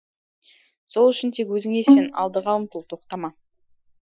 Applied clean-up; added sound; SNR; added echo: classical method Wiener filter.